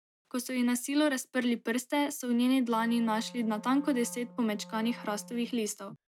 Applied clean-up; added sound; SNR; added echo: none; Wind instrument, woodwind instrument; 19 dB; none.